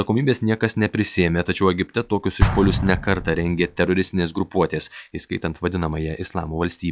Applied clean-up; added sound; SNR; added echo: classical method log-MMSE.